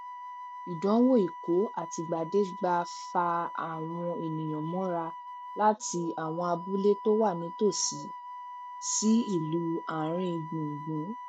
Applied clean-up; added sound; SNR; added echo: none; Wind instrument, woodwind instrument; 12 dB; none.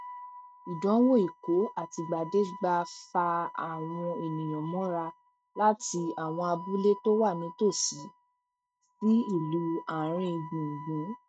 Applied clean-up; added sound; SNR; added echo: neural mask model RNNoise.